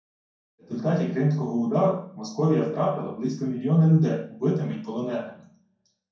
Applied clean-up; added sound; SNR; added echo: none; none; none; reverberation time 0.6 s.